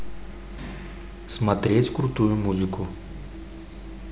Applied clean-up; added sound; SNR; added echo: none; none; none; none.